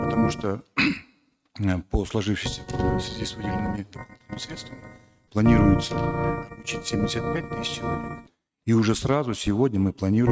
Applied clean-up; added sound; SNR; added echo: neural mask model RNNoise.